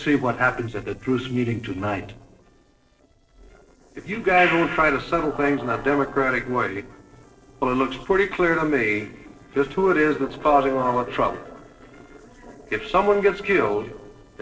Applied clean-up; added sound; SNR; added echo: neural separator model SepFormer DNS4.